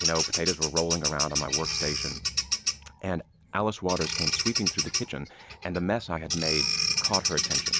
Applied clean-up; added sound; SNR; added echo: none; Bird vocalization, bird call, bird song; -2 dB; none.